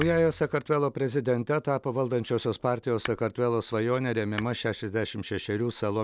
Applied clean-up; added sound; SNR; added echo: none; Tap / Hammer; 17 dB; none.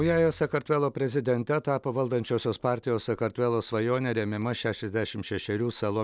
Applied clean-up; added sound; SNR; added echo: none; none; none; none.